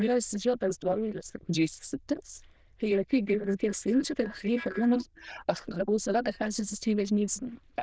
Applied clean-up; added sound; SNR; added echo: neural diffusion model UNIVERSE++.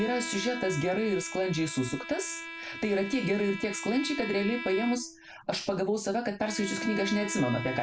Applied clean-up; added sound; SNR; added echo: none; Bowed string instrument; 10 dB; none.